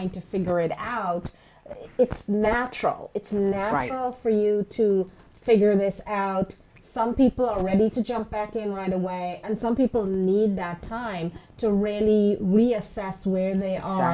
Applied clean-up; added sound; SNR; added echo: none; none; none; none.